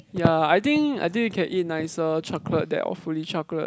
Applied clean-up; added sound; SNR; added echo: none; none; none; none.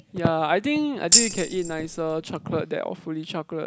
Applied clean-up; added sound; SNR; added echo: none; Tambourine; -4 dB; none.